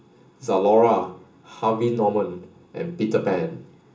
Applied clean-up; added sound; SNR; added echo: none; none; none; reverberation time 0.2 s.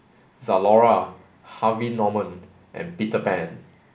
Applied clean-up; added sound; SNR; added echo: none; none; none; none.